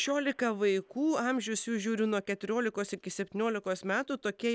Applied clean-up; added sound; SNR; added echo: none; none; none; none.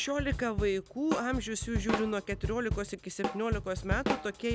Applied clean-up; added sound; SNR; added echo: none; Drum kit; 3 dB; none.